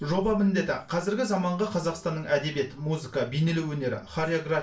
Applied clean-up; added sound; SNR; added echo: none; none; none; reverberation time 0.3 s.